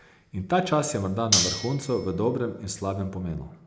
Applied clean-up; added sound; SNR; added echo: none; Cutlery, silverware; 1 dB; none.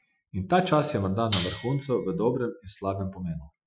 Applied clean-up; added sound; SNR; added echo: classical method Wiener filter.